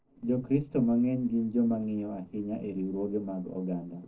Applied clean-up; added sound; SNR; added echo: neural separator model SepFormer DNS4.